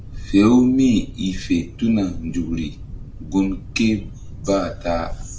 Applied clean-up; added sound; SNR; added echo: none; Boat, Water vehicle; 12 dB; none.